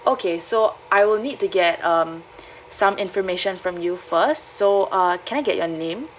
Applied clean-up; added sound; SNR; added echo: none; none; none; none.